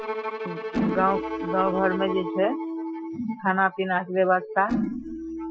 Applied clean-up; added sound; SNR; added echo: classical method Wiener filter.